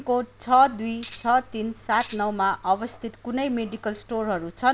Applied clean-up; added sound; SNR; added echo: none; Tambourine; 2 dB; none.